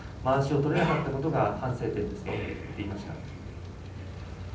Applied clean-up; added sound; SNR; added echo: none; Rain; 10 dB; reverberation time 0.6 s.